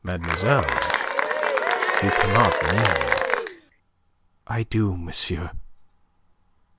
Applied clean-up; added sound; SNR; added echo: none; Applause / Cheering; -4 dB; none.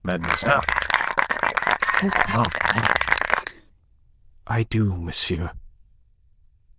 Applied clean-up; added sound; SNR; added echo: neural diffusion model UNIVERSE++.